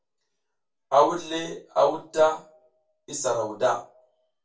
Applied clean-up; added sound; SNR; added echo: none; none; none; reverberation time 0.2 s.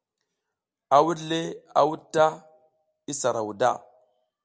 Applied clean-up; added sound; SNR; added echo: none; none; none; none.